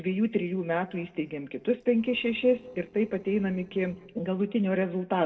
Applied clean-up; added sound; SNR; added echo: neural separator model SepFormer DNS4.